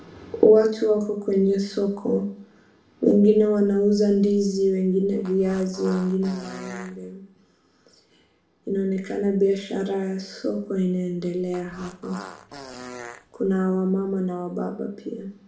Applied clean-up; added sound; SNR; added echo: none; Fart; 17 dB; reverberation time 0.4 s.